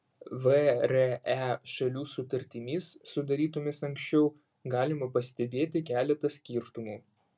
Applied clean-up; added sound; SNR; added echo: none; none; none; none.